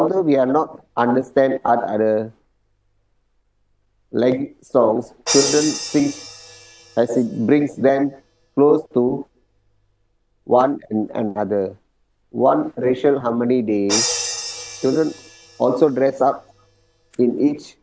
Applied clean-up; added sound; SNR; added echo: none; Crash cymbal; 13 dB; none.